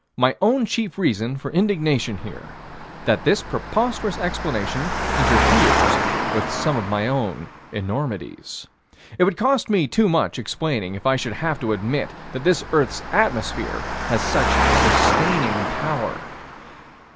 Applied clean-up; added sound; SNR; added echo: none; Engine; 2 dB; none.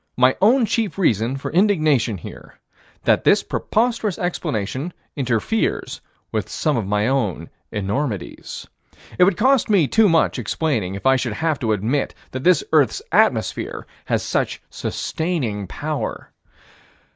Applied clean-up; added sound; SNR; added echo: none; none; none; none.